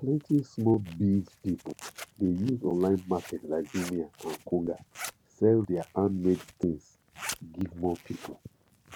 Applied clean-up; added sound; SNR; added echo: none; Zipper (clothing); 18 dB; none.